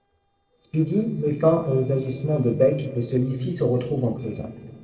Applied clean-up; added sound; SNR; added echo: neural separator model SepFormer DNS4.